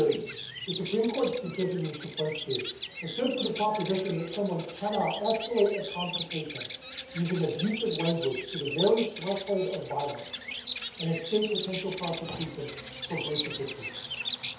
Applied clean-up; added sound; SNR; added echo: none; Bird vocalization, bird call, bird song; 7 dB; reverberation time 0.8 s.